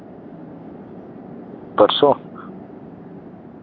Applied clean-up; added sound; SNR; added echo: none; Chatter / Traffic noise, roadway noise / Train; 14 dB; none.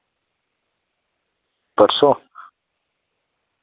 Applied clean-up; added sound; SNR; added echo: none; none; none; none.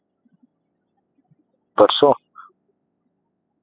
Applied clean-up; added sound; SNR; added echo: classical method spectral subtraction.